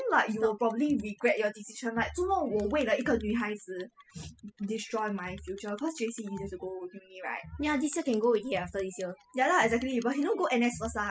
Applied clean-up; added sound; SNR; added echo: classical method spectral subtraction.